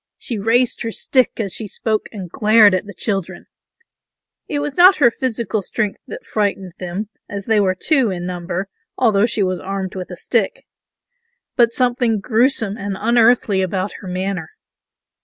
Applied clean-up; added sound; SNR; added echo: none; none; none; none.